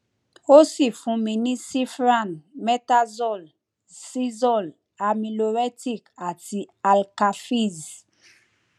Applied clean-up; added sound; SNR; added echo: none; none; none; none.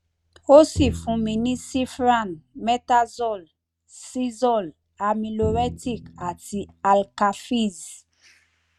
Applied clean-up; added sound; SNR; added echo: neural mask model RNNoise.